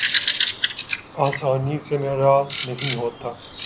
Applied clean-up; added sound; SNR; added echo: none; Bird vocalization, bird call, bird song; 2 dB; none.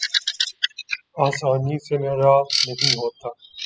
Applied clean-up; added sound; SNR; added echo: classical method spectral subtraction.